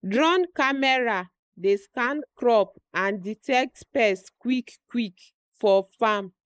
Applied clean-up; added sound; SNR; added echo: neural mask model Resemble Enhance denoiser.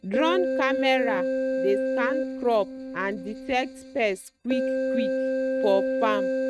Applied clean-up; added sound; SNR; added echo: neural mask model RNNoise.